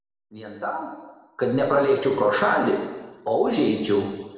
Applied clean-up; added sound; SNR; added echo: none; none; none; reverberation time 1.1 s.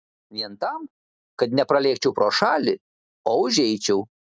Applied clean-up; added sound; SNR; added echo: none; none; none; none.